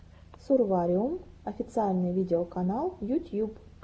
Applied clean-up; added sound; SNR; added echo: none; none; none; none.